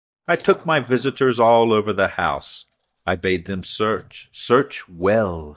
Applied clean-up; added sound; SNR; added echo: neural mask model DeepFilterNet 3.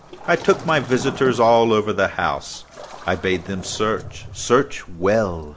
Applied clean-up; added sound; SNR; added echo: none; Waves, surf; 15 dB; none.